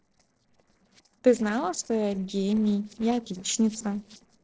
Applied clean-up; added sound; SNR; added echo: neural separator model SepFormer DNS4.